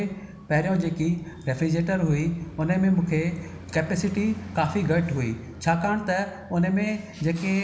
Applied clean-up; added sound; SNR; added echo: none; Traffic noise, roadway noise; 18 dB; none.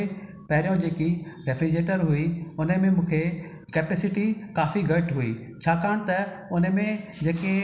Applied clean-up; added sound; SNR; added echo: none; none; none; none.